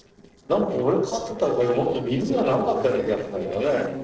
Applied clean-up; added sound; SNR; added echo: neural separator model SepFormer DNS4.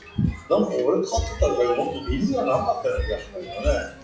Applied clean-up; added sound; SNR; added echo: classical method WPE with log-MMSE.